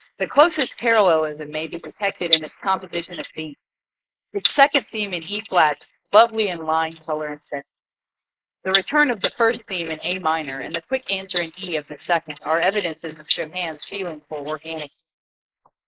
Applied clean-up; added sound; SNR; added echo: neural mask model Resemble Enhance denoiser.